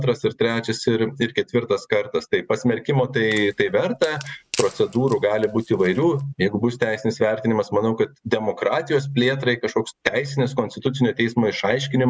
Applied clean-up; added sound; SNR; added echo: neural mask model RNNoise.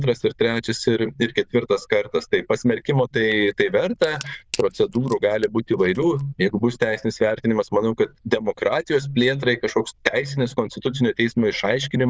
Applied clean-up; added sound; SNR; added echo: neural diffusion model UNIVERSE++.